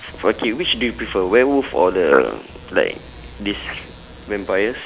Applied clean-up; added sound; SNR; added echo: none; Bus; 19 dB; none.